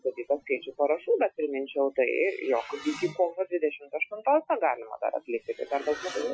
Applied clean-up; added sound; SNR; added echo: classical method Wiener filter.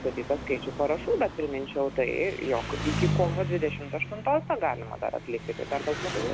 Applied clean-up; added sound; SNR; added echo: none; Engine; 5 dB; none.